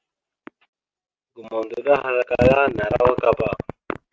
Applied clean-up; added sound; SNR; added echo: neural mask model RNNoise.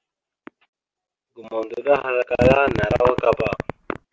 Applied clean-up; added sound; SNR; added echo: none; Fart; 3 dB; none.